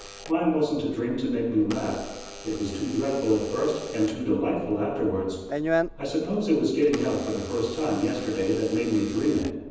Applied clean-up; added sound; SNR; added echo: none; Alarm / Door; 11 dB; reverberation time 1.1 s.